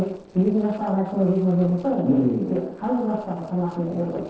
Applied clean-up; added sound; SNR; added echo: neural separator model SepFormer DNS4.